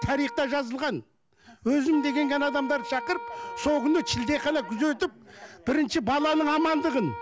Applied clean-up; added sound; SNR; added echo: none; Wind instrument, woodwind instrument; 12 dB; none.